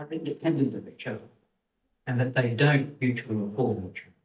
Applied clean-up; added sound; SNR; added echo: neural mask model DeepFilterNet 3.